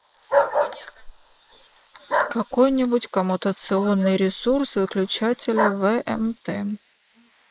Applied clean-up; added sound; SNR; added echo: neural mask model Resemble Enhance denoiser.